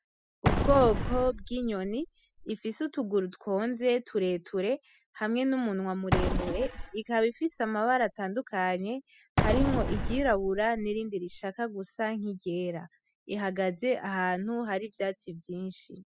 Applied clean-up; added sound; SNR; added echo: classical method spectral subtraction.